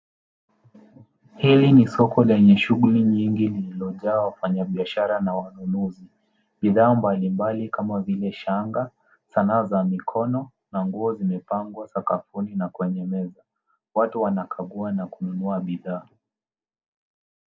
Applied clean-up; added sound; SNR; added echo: none; none; none; none.